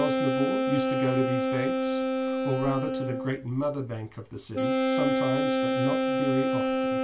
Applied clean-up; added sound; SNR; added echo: none; Wind instrument, woodwind instrument; -5 dB; reverberation time 0.2 s.